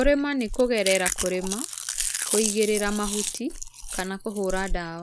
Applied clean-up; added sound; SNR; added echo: none; Chewing, mastication; 2 dB; none.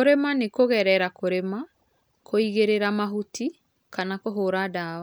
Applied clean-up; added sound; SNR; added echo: none; none; none; none.